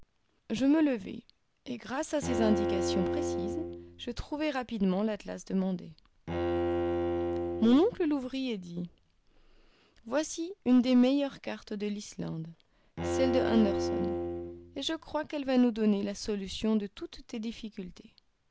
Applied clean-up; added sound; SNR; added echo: none; Bowed string instrument; 3 dB; none.